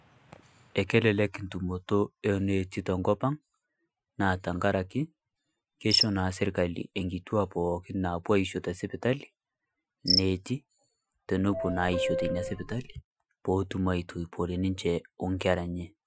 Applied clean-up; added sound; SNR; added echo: classical method Wiener filter.